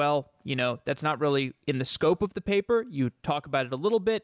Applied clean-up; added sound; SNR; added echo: none; none; none; none.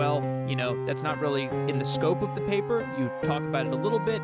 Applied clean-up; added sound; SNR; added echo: none; Piano; 1 dB; none.